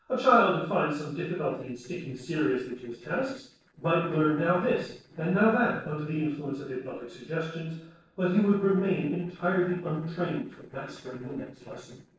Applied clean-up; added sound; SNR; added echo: neural separator model SepFormer DNS4.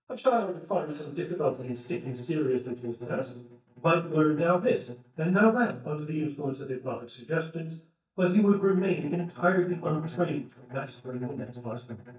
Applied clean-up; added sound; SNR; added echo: neural mask model DeepFilterNet 3.